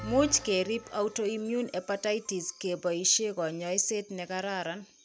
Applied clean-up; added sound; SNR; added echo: none; Bell; 19 dB; none.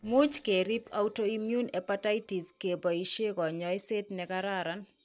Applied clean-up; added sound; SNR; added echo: neural separator model SepFormer DNS4.